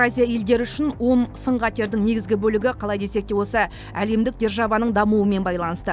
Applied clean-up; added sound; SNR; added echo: none; none; none; none.